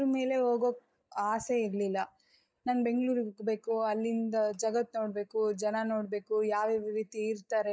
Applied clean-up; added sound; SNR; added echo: neural mask model DeepFilterNet 3.